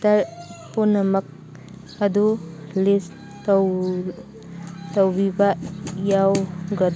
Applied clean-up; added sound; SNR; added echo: none; none; none; none.